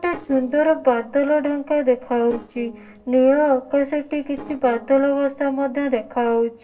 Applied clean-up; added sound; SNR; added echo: neural separator model SepFormer DNS4.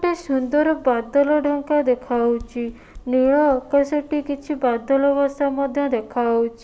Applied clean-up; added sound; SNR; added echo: none; none; none; none.